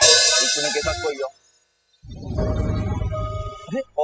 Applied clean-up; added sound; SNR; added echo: classical method spectral subtraction.